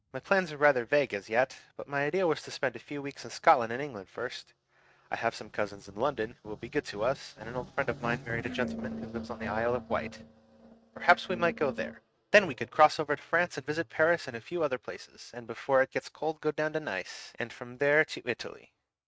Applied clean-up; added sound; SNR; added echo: neural mask model RNNoise.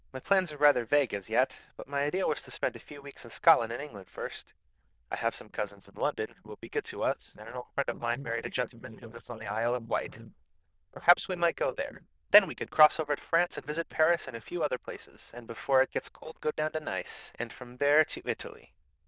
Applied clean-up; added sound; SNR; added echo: neural diffusion model UNIVERSE++.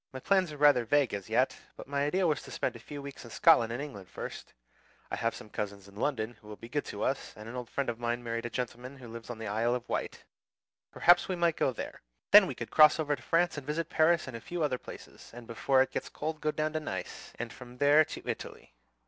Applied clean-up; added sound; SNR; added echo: none; none; none; none.